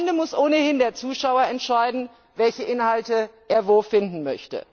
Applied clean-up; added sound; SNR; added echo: none; none; none; none.